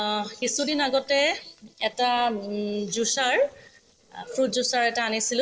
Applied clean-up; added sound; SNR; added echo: neural separator model SepFormer DNS4.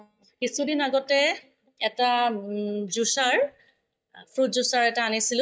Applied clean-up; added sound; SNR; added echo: neural mask model DeepFilterNet 3.